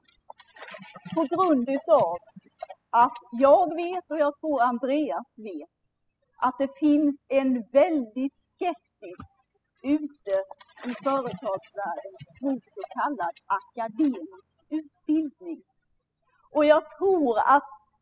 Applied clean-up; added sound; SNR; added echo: classical method spectral subtraction.